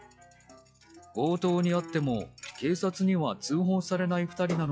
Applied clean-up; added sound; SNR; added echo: classical method log-MMSE.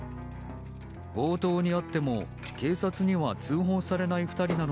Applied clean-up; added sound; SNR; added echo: none; Thump, thud; 18 dB; none.